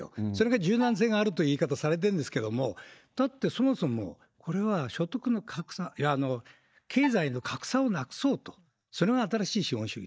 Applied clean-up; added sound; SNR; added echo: neural mask model DeepFilterNet 3.